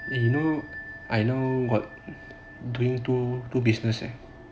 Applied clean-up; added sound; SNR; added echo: none; Bell; 16 dB; none.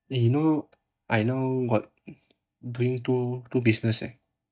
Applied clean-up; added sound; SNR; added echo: neural mask model DeepFilterNet 3.